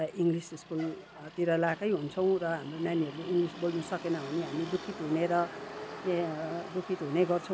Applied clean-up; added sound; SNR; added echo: none; Motor vehicle (road); 13 dB; none.